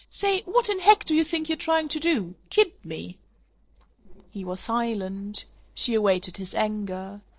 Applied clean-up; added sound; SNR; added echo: neural separator model SepFormer DNS4.